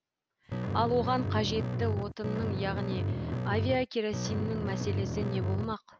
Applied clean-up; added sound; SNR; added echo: none; Bass guitar; -1 dB; none.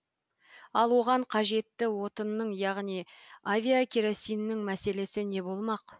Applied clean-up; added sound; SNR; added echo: none; none; none; none.